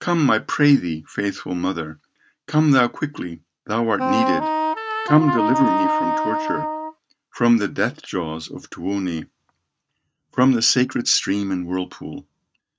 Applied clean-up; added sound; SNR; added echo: neural mask model RNNoise.